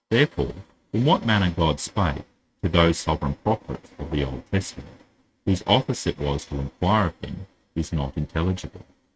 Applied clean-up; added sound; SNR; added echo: neural mask model RNNoise.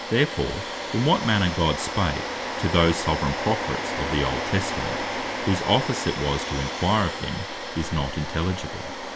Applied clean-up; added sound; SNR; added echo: none; Domestic sounds, home sounds; 5 dB; none.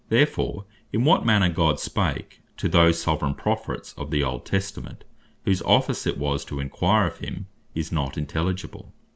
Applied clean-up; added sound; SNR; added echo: none; none; none; none.